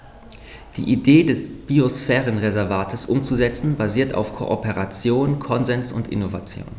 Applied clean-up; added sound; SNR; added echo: none; none; none; none.